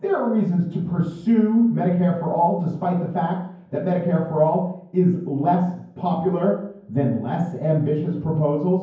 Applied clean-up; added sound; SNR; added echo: none; none; none; reverberation time 0.9 s.